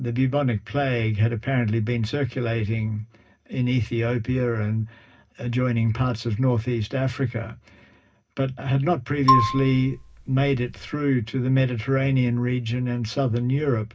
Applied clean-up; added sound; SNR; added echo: none; Marimba, xylophone; 2 dB; reverberation time 0.4 s.